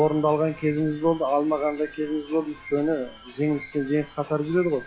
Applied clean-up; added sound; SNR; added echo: classical method log-MMSE.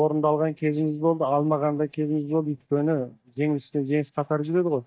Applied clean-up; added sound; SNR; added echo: neural mask model DeepFilterNet 3.